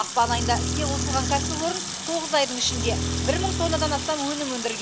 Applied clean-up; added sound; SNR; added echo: none; Sink (filling or washing) / Water tap, faucet + Bowed string instrument; 1 dB; none.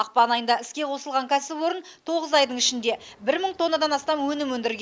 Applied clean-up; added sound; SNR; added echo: none; none; none; none.